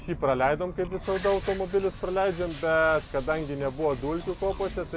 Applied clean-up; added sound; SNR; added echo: none; Bass guitar; 20 dB; none.